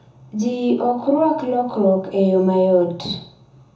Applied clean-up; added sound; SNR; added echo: none; none; none; reverberation time 0.6 s.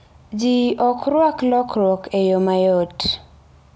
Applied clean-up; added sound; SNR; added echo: none; none; none; none.